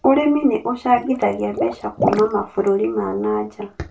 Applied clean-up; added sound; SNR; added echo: none; Water / Liquid; 10 dB; reverberation time 0.2 s.